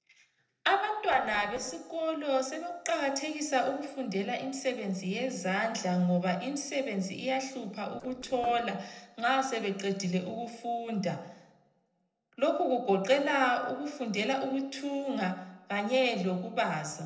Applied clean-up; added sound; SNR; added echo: neural separator model SepFormer DNS4.